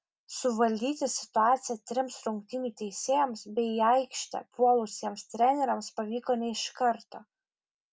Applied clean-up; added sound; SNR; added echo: none; none; none; none.